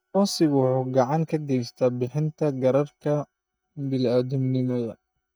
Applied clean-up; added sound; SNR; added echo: neural mask model DeepFilterNet 3.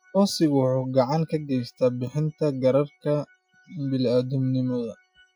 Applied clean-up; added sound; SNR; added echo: classical method Wiener filter.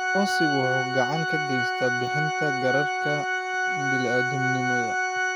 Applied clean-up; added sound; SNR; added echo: none; Organ; -3 dB; none.